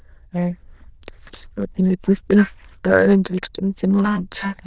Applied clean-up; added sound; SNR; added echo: neural diffusion model UNIVERSE++.